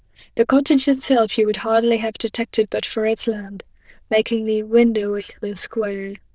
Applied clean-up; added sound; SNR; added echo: neural diffusion model UNIVERSE++.